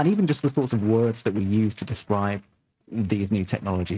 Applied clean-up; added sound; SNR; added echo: neural mask model RNNoise.